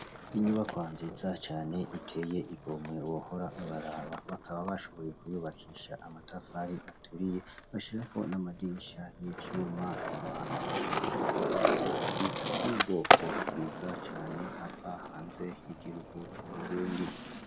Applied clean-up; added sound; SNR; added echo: none; Skateboard; -2 dB; none.